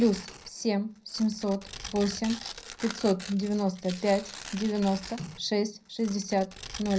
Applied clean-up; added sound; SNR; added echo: none; Tearing; 14 dB; reverberation time 0.4 s.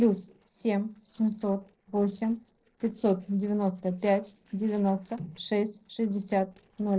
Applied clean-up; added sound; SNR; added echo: neural separator model SepFormer DNS4.